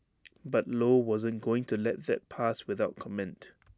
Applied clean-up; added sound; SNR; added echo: none; none; none; none.